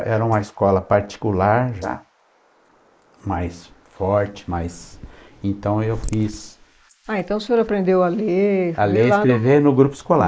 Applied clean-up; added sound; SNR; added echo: neural mask model Resemble Enhance denoiser.